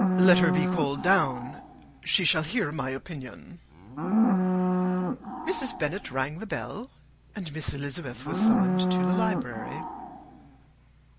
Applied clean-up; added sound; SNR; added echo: none; Livestock, farm animals, working animals; -2 dB; none.